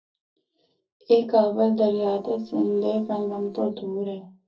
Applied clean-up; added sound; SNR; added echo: neural separator model SepFormer DNS4.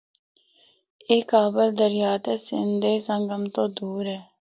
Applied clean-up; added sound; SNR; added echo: none; none; none; none.